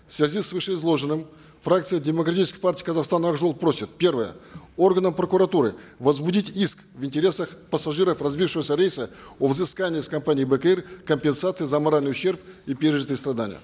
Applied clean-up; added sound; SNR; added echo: none; none; none; none.